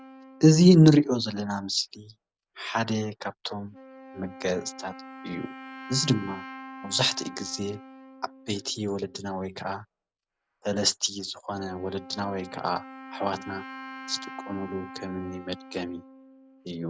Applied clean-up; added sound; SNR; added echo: none; Wind instrument, woodwind instrument; 18 dB; none.